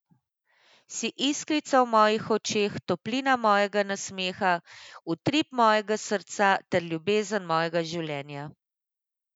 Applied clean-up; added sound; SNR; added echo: none; none; none; none.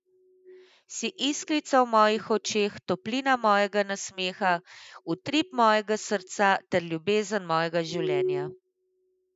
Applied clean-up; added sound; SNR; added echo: neural mask model DeepFilterNet 3.